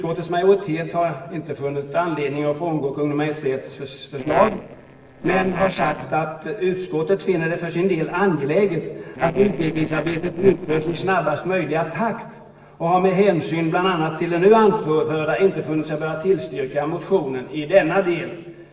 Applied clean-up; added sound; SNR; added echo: neural separator model SepFormer DNS4.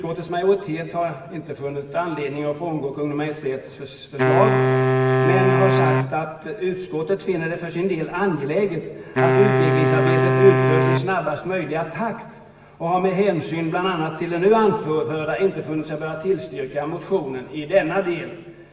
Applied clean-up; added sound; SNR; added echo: none; Wind instrument, woodwind instrument; -3 dB; reverberation time 1.1 s.